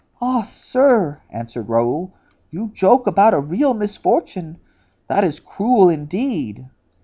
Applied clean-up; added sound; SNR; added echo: none; none; none; none.